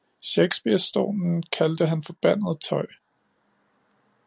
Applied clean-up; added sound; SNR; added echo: none; none; none; none.